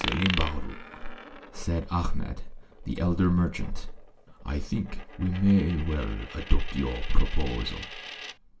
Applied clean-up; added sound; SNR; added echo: none; Coin (dropping); 14 dB; reverberation time 0.2 s.